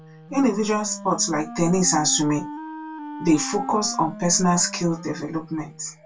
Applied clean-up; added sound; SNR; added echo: none; Wind instrument, woodwind instrument; 13 dB; reverberation time 0.2 s.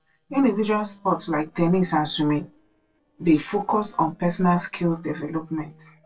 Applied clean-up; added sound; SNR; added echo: neural separator model SepFormer DNS4.